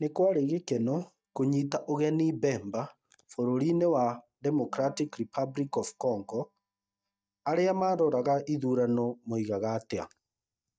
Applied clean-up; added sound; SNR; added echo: neural mask model DeepFilterNet 3.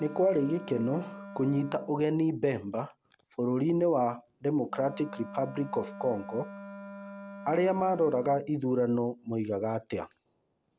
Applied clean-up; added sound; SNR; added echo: none; Wind instrument, woodwind instrument; 16 dB; none.